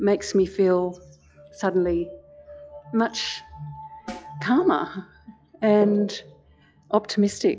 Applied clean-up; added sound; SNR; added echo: classical method log-MMSE.